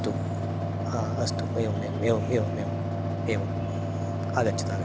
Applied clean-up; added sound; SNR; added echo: none; Mechanical fan; -3 dB; none.